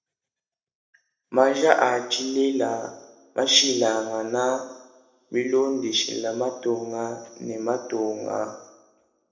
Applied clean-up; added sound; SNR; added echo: none; none; none; reverberation time 0.9 s.